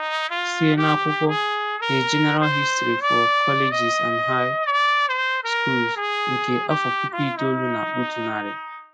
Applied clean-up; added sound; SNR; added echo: classical method log-MMSE.